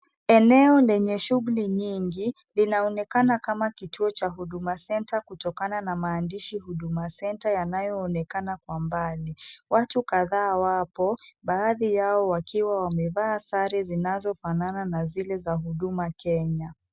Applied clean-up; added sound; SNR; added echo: none; none; none; none.